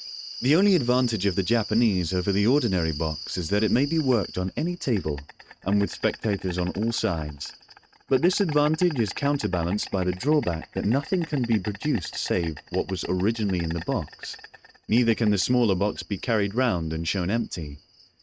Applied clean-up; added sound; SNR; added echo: neural mask model RNNoise.